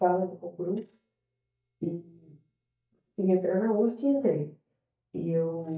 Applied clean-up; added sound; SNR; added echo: neural mask model DeepFilterNet 3.